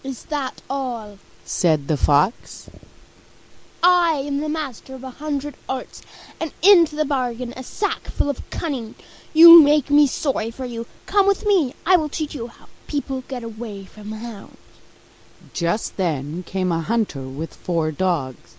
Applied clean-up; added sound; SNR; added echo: none; none; none; none.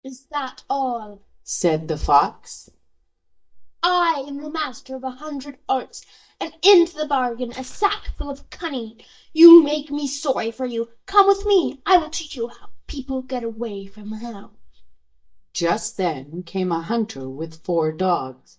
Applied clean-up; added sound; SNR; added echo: neural mask model DeepFilterNet 3.